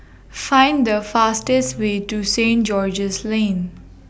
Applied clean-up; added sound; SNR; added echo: none; none; none; none.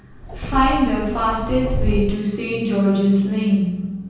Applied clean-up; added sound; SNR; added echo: none; Subway, metro, underground; 4 dB; reverberation time 1.3 s.